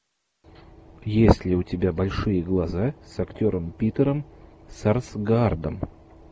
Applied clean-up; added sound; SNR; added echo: none; none; none; none.